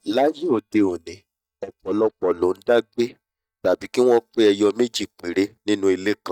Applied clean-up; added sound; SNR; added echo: neural mask model DeepFilterNet 3.